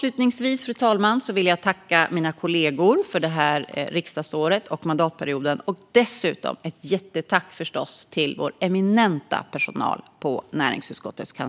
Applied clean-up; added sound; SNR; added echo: none; none; none; none.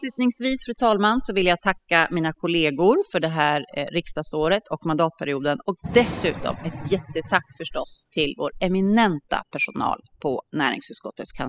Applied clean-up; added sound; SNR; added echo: classical method spectral subtraction.